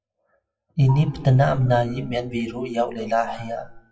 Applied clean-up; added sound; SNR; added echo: classical method WPE with log-MMSE.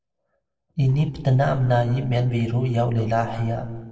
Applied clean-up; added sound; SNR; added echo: neural separator model SepFormer DNS4.